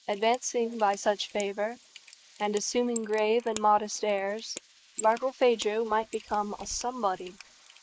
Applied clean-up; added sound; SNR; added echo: neural mask model Resemble Enhance denoiser.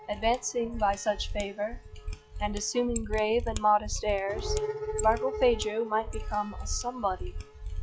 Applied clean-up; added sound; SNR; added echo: classical method log-MMSE.